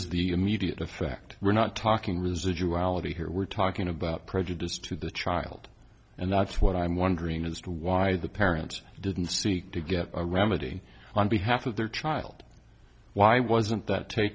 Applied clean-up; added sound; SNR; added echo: none; none; none; none.